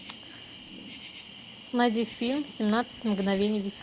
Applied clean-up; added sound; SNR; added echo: none; Cricket; 15 dB; none.